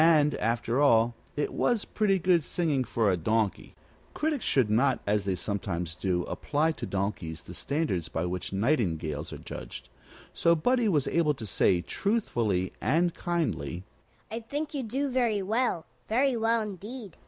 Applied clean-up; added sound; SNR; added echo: none; none; none; none.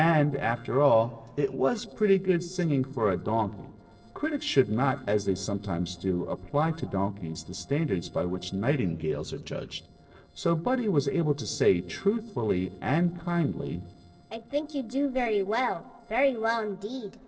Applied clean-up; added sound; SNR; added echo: neural separator model SepFormer DNS4.